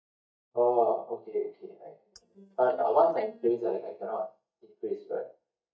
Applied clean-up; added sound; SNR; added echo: neural mask model DeepFilterNet 3.